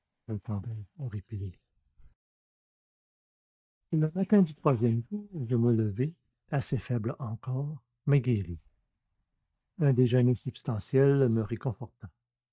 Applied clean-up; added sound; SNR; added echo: neural mask model DeepFilterNet 3.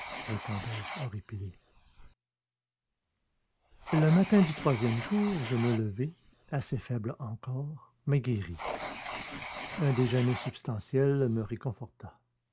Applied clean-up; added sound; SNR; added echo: none; Writing; 3 dB; none.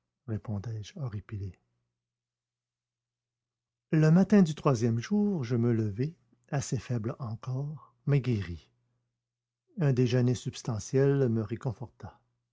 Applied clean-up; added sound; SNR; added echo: none; none; none; none.